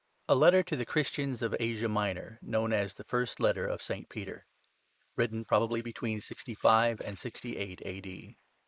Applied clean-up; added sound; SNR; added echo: neural mask model Resemble Enhance denoiser.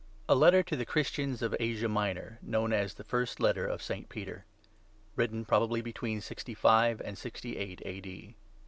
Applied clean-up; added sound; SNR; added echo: none; none; none; none.